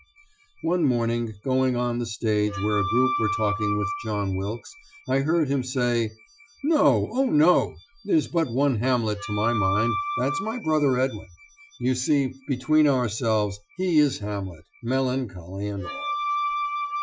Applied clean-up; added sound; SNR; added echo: classical method Wiener filter.